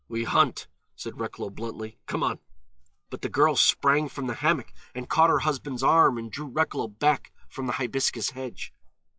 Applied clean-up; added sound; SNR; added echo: classical method log-MMSE.